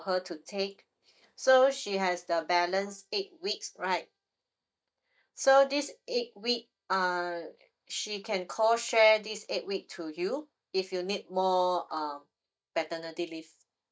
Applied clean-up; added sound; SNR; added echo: neural mask model DeepFilterNet 3.